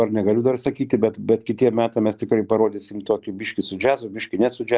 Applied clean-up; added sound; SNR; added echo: none; none; none; none.